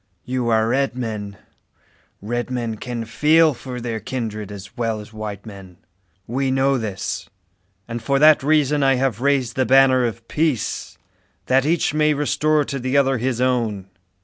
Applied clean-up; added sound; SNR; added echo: none; none; none; none.